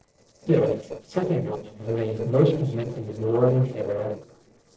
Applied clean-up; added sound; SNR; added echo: neural separator model SepFormer DNS4.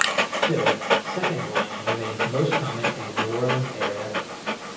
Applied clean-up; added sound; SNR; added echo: none; Dog; -3 dB; reverberation time 0.7 s.